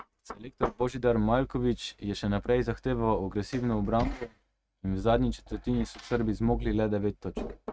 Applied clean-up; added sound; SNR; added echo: neural mask model RNNoise.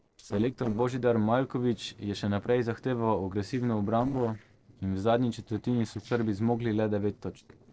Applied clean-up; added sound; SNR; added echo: neural separator model SepFormer DNS4.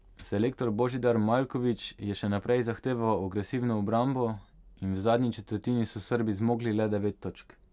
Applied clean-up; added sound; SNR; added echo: none; none; none; none.